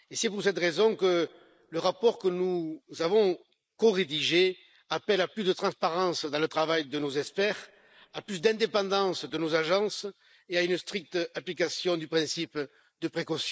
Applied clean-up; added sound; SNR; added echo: neural mask model Resemble Enhance denoiser.